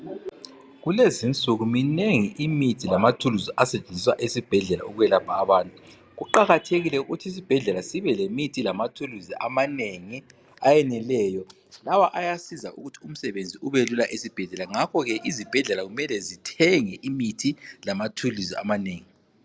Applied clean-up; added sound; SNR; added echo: none; none; none; none.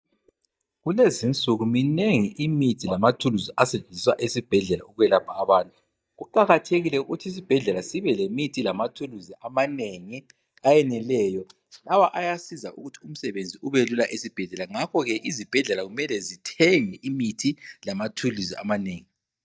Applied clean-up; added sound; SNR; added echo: neural mask model DeepFilterNet 3.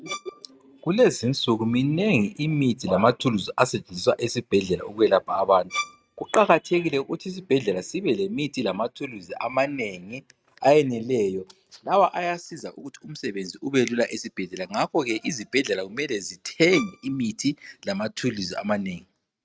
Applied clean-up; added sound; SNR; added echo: neural mask model RNNoise.